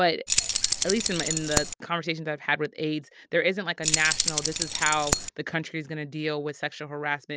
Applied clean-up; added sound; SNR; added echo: none; Keys jangling; -2 dB; none.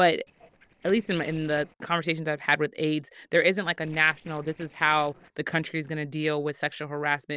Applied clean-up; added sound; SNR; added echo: neural separator model SepFormer DNS4.